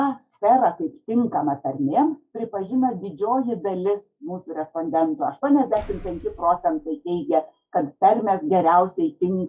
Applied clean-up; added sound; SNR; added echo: classical method log-MMSE.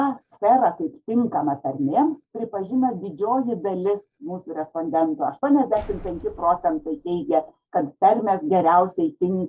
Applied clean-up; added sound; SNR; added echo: neural separator model SepFormer DNS4.